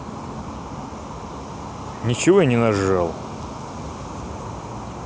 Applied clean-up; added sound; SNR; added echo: none; none; none; none.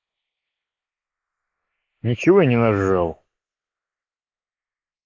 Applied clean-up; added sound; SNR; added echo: neural mask model Resemble Enhance denoiser.